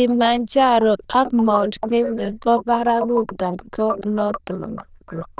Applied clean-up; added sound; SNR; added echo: neural diffusion model UNIVERSE++.